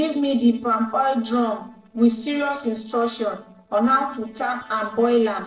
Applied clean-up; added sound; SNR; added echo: neural separator model SepFormer DNS4.